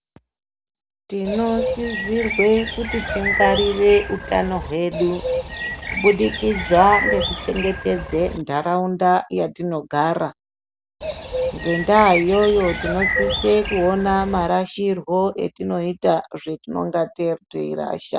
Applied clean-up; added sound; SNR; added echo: none; Bird; 5 dB; none.